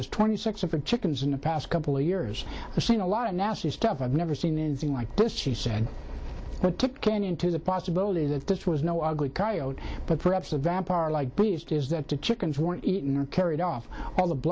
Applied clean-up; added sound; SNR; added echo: none; none; none; none.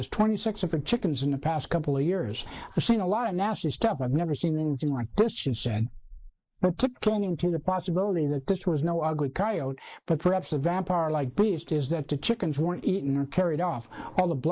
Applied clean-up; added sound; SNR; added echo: neural mask model Resemble Enhance denoiser.